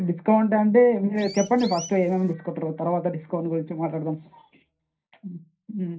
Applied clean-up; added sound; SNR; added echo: none; Chirp, tweet; 15 dB; reverberation time 0.3 s.